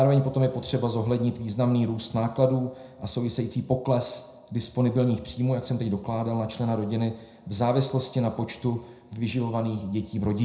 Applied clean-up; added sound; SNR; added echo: none; none; none; reverberation time 0.5 s.